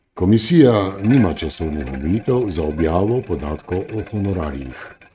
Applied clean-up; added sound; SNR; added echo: neural mask model RNNoise.